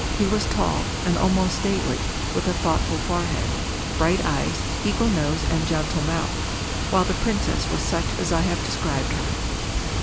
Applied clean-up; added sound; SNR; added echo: none; Water; -1 dB; none.